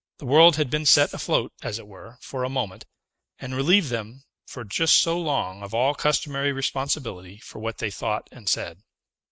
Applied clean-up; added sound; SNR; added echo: neural mask model RNNoise.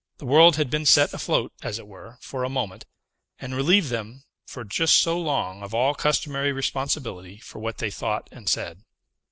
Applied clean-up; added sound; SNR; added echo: none; Rattle (instrument); 10 dB; none.